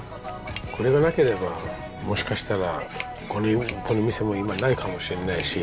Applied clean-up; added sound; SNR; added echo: none; Scissors; 9 dB; none.